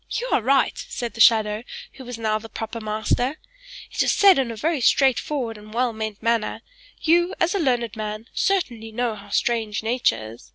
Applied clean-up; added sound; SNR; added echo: none; none; none; none.